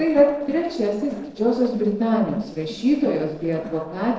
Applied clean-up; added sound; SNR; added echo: neural separator model SepFormer DNS4.